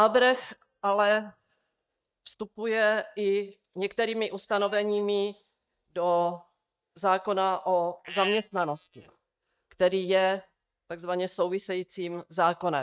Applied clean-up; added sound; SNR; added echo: neural mask model DeepFilterNet 3.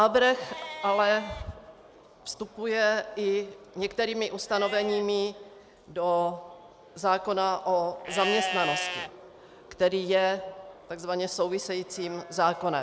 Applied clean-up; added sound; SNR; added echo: none; Livestock, farm animals, working animals; 12 dB; none.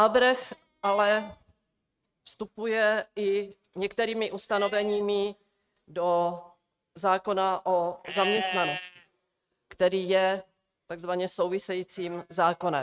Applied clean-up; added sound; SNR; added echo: neural mask model RNNoise.